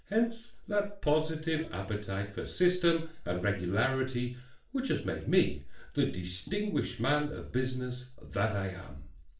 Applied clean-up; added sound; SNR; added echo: none; Bowed string instrument; 20 dB; reverberation time 0.4 s.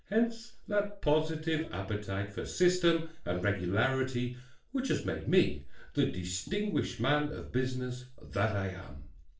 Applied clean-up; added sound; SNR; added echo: neural separator model SepFormer DNS4.